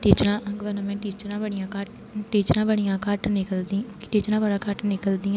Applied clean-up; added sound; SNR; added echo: none; none; none; none.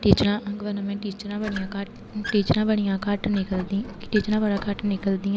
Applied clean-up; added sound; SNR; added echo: none; Squeak; 14 dB; none.